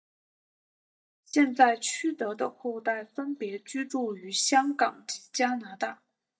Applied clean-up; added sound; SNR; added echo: neural mask model DeepFilterNet 3.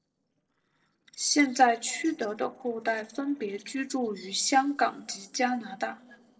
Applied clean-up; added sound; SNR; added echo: neural separator model SepFormer DNS4.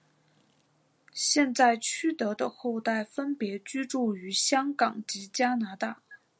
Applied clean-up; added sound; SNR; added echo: none; none; none; none.